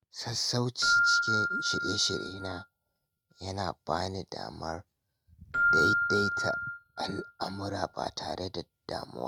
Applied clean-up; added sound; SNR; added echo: neural mask model RNNoise.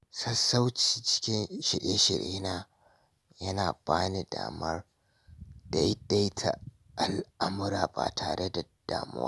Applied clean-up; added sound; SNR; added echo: none; none; none; none.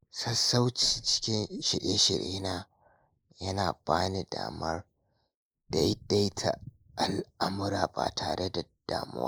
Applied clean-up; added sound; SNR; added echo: neural mask model Resemble Enhance denoiser.